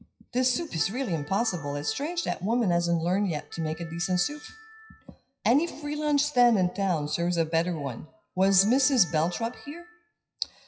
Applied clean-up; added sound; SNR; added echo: classical method WPE with log-MMSE.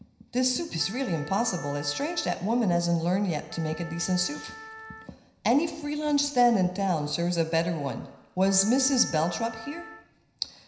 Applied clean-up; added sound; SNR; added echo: none; Wind instrument, woodwind instrument; 18 dB; reverberation time 0.9 s.